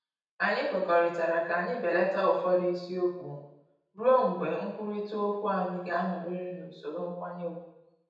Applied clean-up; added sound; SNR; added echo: none; none; none; reverberation time 0.9 s.